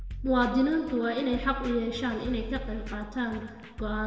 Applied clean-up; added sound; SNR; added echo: none; Drum kit; 10 dB; reverberation time 2.3 s.